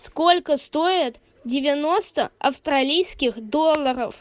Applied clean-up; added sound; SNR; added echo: none; none; none; none.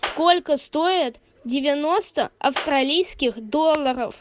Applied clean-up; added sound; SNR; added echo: none; Clapping; 13 dB; none.